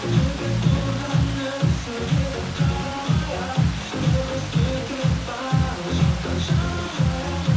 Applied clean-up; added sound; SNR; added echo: none; Water; 14 dB; reverberation time 0.7 s.